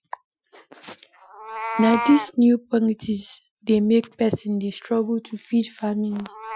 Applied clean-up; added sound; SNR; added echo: classical method Wiener filter.